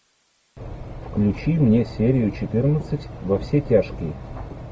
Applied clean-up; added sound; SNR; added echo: none; none; none; none.